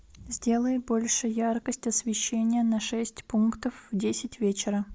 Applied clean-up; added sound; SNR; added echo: none; none; none; none.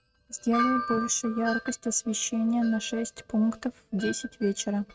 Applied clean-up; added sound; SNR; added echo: neural mask model RNNoise.